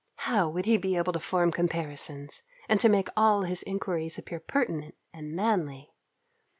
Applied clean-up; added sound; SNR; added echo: none; none; none; none.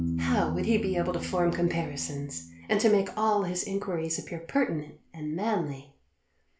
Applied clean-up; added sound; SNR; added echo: none; Piano; 9 dB; reverberation time 0.3 s.